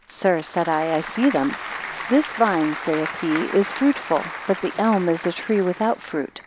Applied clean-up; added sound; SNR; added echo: none; Applause / Crowd; 11 dB; none.